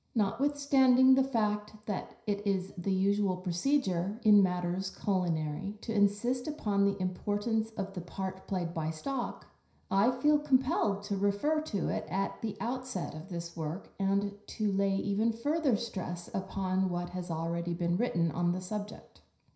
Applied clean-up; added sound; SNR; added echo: none; none; none; reverberation time 0.5 s.